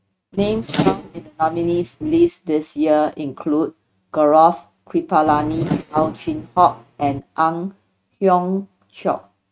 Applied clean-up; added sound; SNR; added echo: neural mask model RNNoise.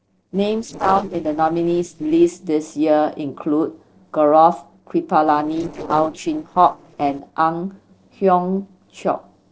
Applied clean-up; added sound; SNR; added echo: neural separator model SepFormer DNS4.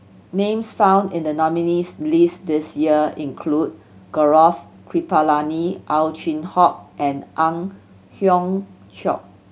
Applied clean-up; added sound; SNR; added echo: none; none; none; none.